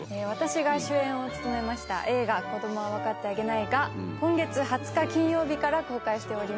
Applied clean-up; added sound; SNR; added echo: none; Bowed string instrument; 12 dB; none.